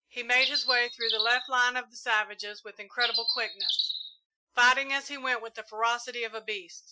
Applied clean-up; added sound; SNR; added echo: classical method Wiener filter.